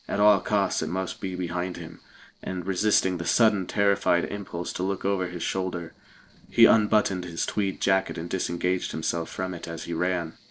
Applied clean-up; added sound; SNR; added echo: neural separator model SepFormer DNS4.